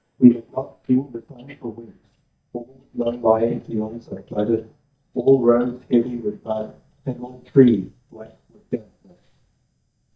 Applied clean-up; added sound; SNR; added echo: neural mask model DeepFilterNet 3.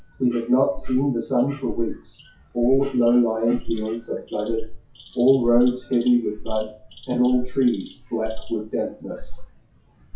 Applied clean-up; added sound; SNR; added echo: classical method WPE with log-MMSE.